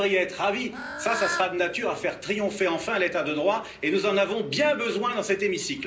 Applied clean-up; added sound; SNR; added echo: none; Bird / Fowl; 14 dB; reverberation time 0.5 s.